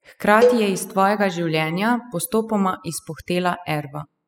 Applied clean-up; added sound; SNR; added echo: classical method spectral subtraction.